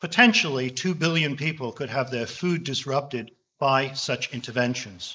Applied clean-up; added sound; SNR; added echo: neural mask model Resemble Enhance denoiser.